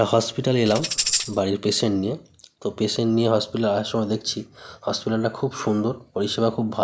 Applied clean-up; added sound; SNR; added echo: none; Tambourine; 2 dB; none.